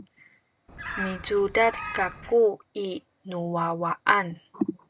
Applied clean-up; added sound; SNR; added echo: none; Bird; 10 dB; none.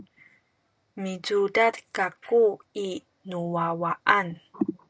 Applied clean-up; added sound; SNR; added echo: none; none; none; none.